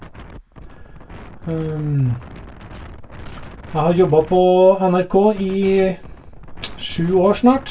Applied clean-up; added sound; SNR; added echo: none; Wind; 19 dB; reverberation time 0.2 s.